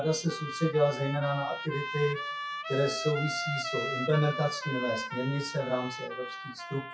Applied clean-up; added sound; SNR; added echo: classical method WPE with log-MMSE.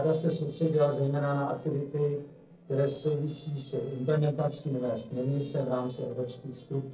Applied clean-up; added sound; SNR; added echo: neural separator model SepFormer DNS4.